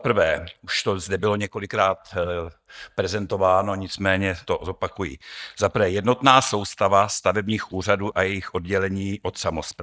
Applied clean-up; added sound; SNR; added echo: neural mask model DeepFilterNet 3.